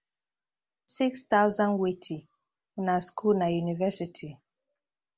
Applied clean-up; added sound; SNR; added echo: none; none; none; none.